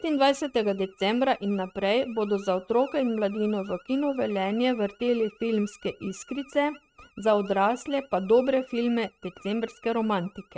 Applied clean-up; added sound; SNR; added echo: neural mask model RNNoise.